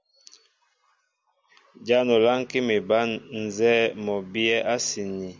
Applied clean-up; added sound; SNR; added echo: none; none; none; none.